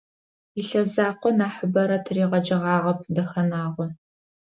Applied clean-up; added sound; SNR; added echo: none; none; none; none.